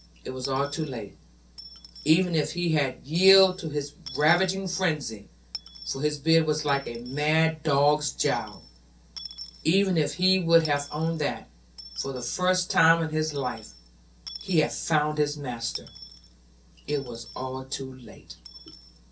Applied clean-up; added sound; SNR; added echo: none; Coin (dropping) / Dishes, pots, and pans; 20 dB; reverberation time 0.3 s.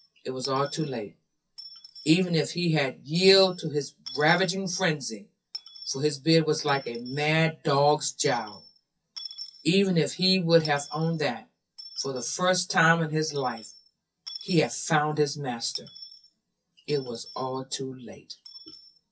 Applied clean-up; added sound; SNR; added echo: classical method WPE with log-MMSE.